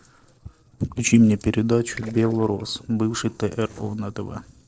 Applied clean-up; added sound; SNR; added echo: neural separator model SepFormer DNS4.